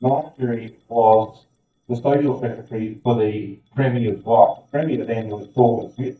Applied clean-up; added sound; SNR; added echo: neural mask model DeepFilterNet 3.